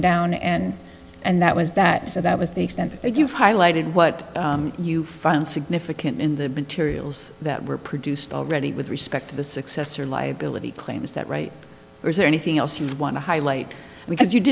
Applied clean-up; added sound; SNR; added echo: none; none; none; none.